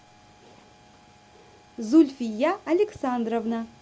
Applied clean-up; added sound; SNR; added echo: none; none; none; none.